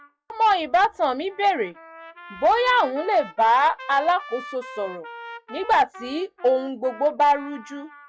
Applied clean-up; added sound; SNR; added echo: classical method log-MMSE.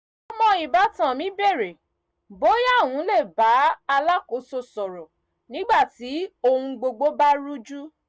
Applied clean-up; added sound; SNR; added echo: none; none; none; none.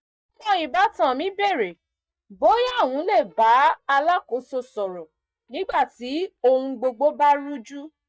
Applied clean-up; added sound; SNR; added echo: neural mask model DeepFilterNet 3.